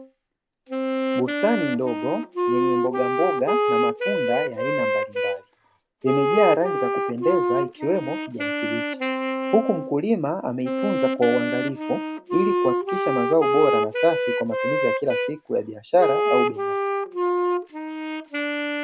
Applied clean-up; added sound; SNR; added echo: none; Wind instrument, woodwind instrument; -1 dB; none.